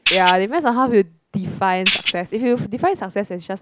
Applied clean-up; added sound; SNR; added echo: none; Tambourine; 4 dB; none.